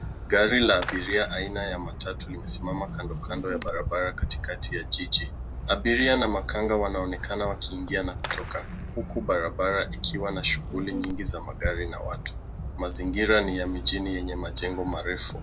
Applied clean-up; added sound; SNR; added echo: none; Fireworks; 6 dB; none.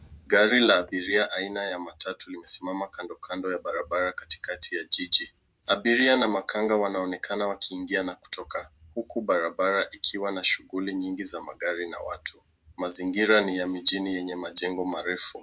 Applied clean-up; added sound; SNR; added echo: none; none; none; none.